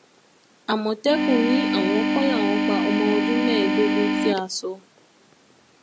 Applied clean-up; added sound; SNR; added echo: none; Organ; -4 dB; none.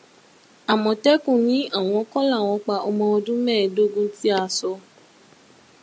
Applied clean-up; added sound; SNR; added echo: none; none; none; none.